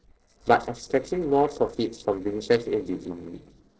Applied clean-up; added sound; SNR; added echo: neural separator model SepFormer DNS4.